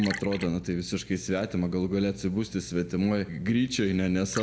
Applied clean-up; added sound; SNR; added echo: none; Liquid; 16 dB; reverberation time 1.3 s.